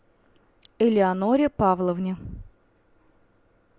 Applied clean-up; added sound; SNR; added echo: none; none; none; none.